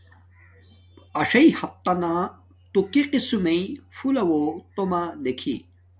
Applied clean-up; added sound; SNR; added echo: none; none; none; none.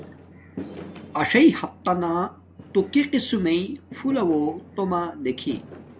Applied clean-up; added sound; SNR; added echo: none; Fireworks; 17 dB; none.